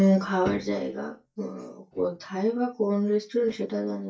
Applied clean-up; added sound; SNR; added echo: neural mask model DeepFilterNet 3.